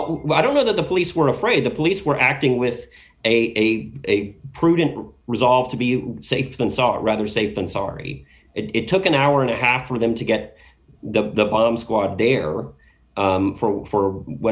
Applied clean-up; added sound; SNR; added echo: none; none; none; none.